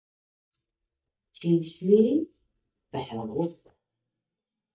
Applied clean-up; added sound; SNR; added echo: neural mask model DeepFilterNet 3.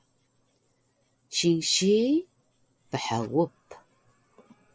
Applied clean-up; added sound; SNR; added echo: none; none; none; none.